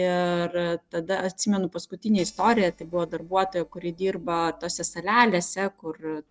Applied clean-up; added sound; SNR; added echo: neural separator model SepFormer DNS4.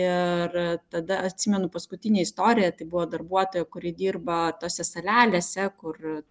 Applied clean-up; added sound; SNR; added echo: none; none; none; none.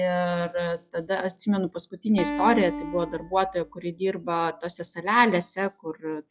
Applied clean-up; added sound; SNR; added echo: classical method log-MMSE.